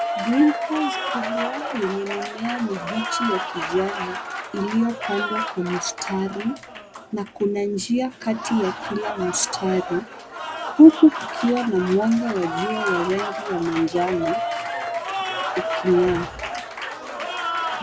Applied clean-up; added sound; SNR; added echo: none; Applause; 6 dB; none.